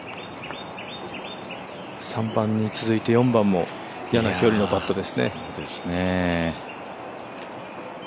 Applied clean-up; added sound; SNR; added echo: none; none; none; none.